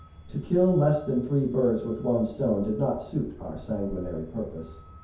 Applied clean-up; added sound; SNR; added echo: none; Truck; 18 dB; reverberation time 0.6 s.